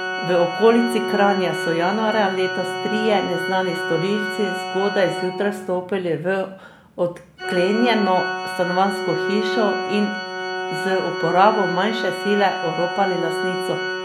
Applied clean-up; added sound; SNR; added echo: none; Organ; 4 dB; none.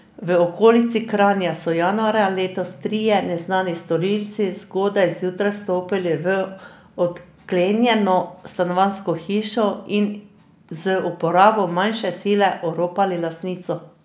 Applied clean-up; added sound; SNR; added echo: none; none; none; none.